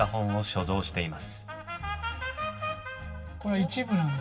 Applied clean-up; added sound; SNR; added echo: none; none; none; reverberation time 1.5 s.